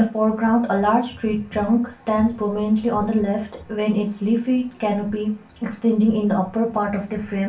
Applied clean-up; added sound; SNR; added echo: none; none; none; reverberation time 0.3 s.